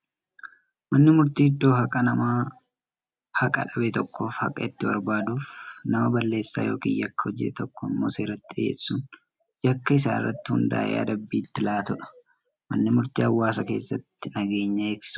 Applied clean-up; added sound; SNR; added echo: none; none; none; none.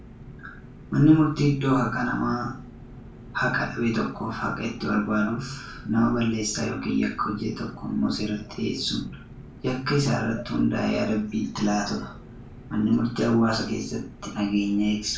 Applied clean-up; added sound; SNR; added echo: none; Engine; 17 dB; reverberation time 0.3 s.